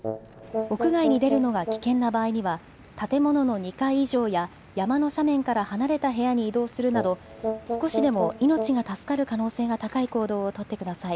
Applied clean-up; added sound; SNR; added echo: none; Brass instrument; 6 dB; none.